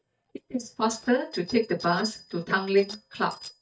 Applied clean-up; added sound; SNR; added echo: neural mask model DeepFilterNet 3.